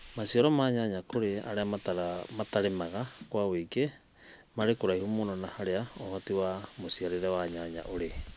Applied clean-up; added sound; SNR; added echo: none; Hiss; 17 dB; none.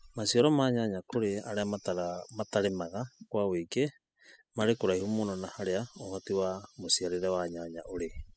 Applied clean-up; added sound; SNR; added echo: classical method spectral subtraction.